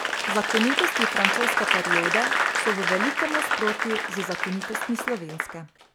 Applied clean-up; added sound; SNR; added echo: none; Applause / Crowd; -4 dB; none.